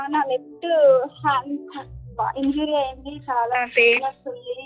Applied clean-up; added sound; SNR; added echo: classical method log-MMSE.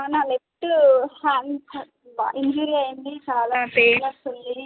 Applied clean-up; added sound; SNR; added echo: none; none; none; none.